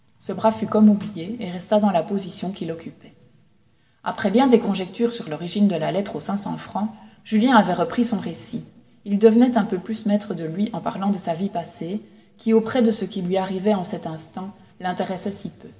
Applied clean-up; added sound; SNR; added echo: none; none; none; reverberation time 1.4 s.